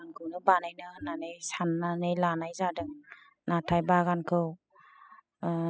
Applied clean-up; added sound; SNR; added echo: classical method spectral subtraction.